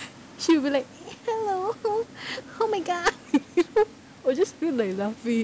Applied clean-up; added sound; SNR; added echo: none; none; none; none.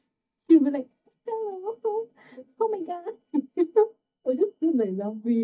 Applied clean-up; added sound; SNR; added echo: neural mask model DeepFilterNet 3.